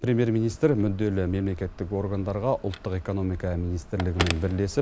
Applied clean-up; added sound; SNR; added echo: none; Telephone; 13 dB; none.